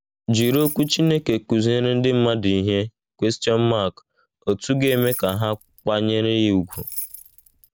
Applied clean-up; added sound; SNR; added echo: none; Keys jangling; 14 dB; none.